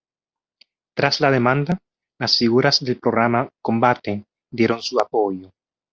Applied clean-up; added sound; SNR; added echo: none; none; none; none.